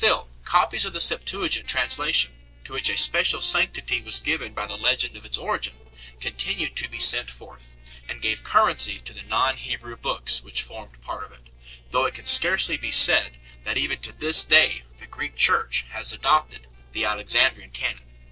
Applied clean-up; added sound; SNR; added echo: neural separator model SepFormer DNS4.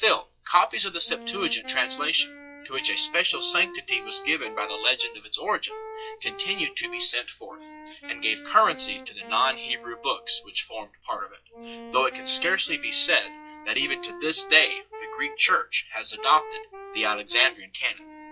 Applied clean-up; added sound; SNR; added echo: classical method log-MMSE.